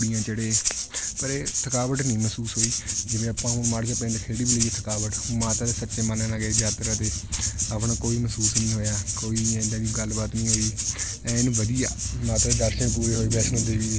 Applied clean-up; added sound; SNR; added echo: none; Rattle (instrument); 2 dB; none.